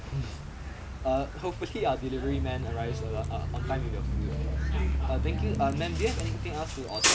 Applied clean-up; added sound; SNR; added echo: none; Bus; -3 dB; none.